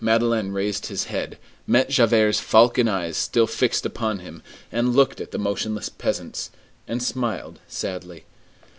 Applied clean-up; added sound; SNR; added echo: none; none; none; none.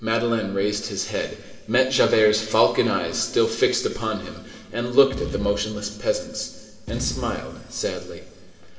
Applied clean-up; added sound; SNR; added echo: none; Boom; 12 dB; reverberation time 2.5 s.